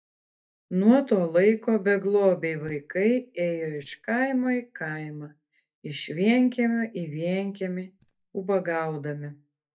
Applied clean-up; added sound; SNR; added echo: neural mask model DeepFilterNet 3.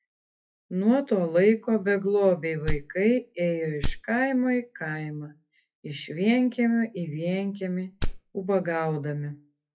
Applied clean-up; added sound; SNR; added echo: classical method WPE with log-MMSE.